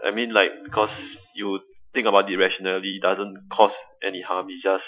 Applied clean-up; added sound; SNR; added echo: classical method Wiener filter.